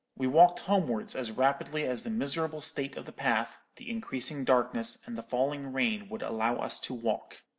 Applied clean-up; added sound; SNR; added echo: none; none; none; none.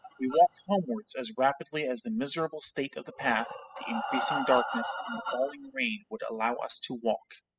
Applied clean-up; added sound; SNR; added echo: classical method spectral subtraction.